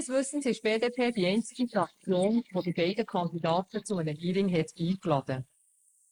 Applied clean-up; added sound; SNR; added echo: neural mask model Resemble Enhance denoiser.